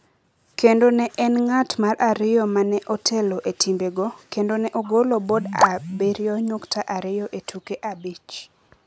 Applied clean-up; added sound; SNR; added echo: none; none; none; none.